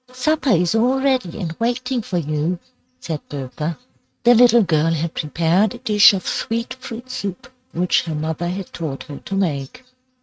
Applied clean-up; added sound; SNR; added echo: neural mask model RNNoise.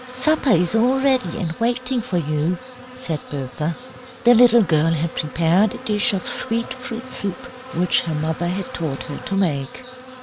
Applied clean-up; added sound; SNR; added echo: none; Insect; 15 dB; none.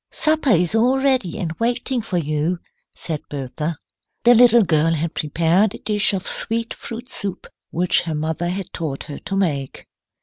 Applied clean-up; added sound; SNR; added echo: none; none; none; none.